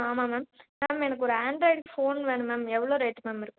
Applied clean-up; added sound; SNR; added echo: none; none; none; none.